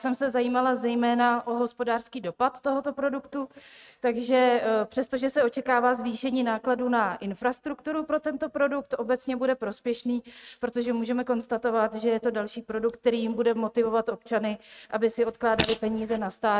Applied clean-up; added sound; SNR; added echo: neural mask model RNNoise.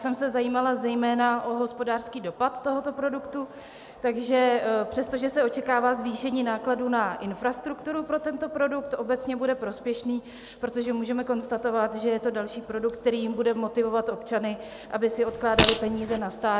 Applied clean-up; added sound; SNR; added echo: none; Fart; 0 dB; none.